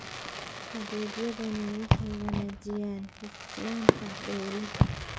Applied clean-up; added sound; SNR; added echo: none; Fireworks; -4 dB; none.